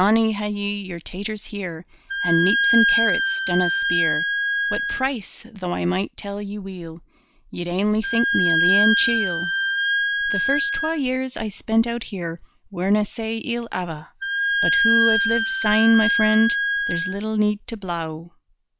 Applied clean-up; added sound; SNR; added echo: none; Wind instrument, woodwind instrument; -2 dB; none.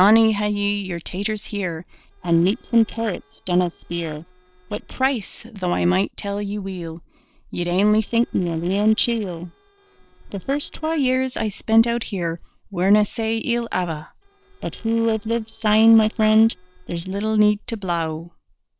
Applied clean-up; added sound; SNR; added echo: neural separator model SepFormer DNS4.